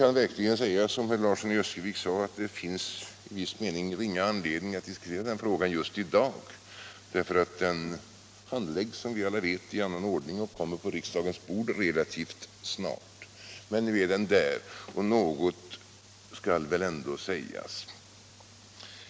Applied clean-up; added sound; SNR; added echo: none; none; none; none.